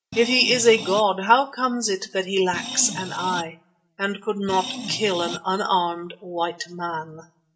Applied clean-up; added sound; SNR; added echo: none; Screech; 10 dB; reverberation time 0.3 s.